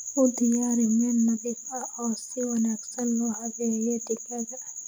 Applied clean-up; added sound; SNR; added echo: none; none; none; none.